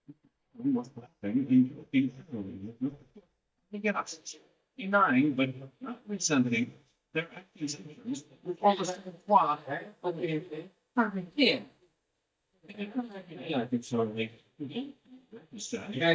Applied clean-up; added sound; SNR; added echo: neural mask model DeepFilterNet 3.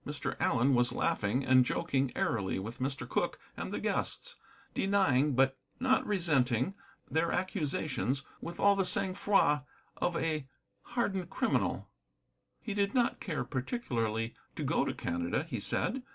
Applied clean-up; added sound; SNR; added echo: none; none; none; none.